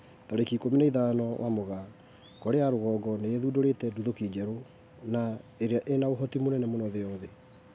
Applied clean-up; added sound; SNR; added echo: none; none; none; none.